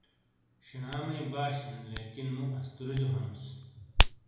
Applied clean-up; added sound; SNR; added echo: none; Hands; -2 dB; reverberation time 0.9 s.